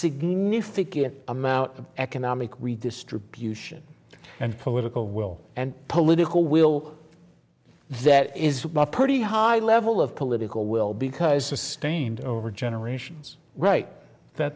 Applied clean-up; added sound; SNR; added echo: none; none; none; none.